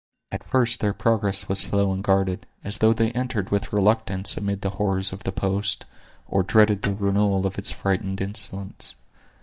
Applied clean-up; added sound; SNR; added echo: neural mask model DeepFilterNet 3.